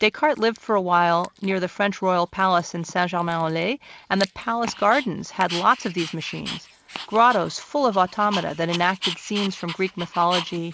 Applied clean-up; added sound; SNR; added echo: none; Dog; 14 dB; none.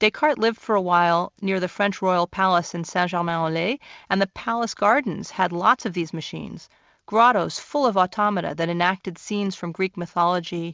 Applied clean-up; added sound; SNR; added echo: none; none; none; none.